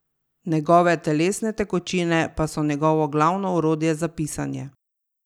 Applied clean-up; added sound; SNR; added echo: none; none; none; none.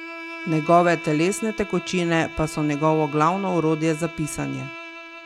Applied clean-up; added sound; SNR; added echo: none; Bowed string instrument; 14 dB; none.